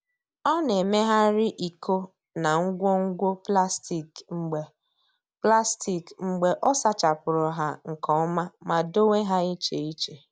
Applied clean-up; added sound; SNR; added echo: none; none; none; none.